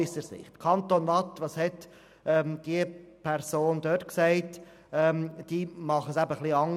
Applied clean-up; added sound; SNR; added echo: none; none; none; none.